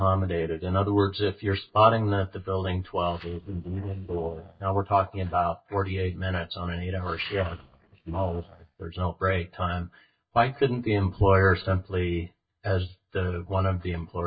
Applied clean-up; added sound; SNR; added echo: neural mask model DeepFilterNet 3.